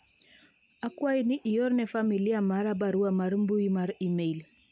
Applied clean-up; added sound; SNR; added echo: none; none; none; none.